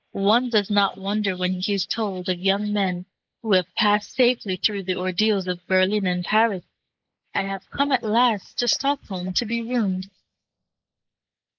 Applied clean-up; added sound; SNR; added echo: neural mask model Resemble Enhance denoiser.